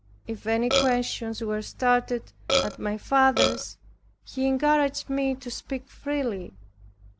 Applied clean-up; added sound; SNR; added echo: none; Burping, eructation; -2 dB; none.